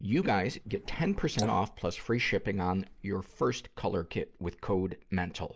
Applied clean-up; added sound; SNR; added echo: neural mask model Resemble Enhance denoiser.